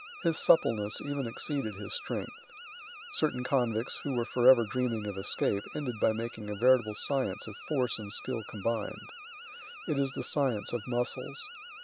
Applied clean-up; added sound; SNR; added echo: none; Alarm; 15 dB; none.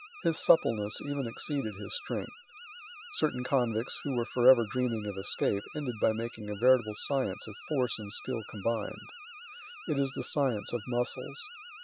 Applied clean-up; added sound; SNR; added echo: classical method Wiener filter.